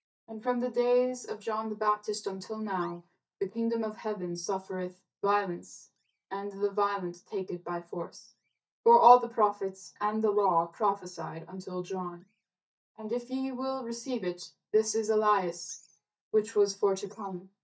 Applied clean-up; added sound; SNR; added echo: neural mask model DeepFilterNet 3.